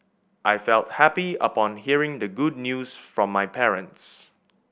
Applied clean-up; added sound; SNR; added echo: none; none; none; none.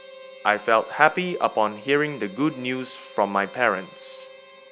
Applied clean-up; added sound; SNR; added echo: none; Harmonica; 19 dB; none.